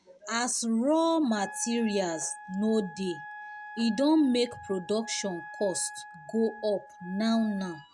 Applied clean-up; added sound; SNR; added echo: none; Wind instrument, woodwind instrument; 16 dB; none.